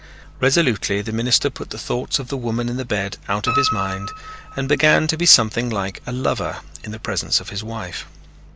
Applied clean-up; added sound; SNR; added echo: none; Piano; 12 dB; none.